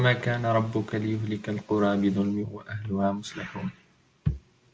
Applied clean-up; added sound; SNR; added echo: none; none; none; none.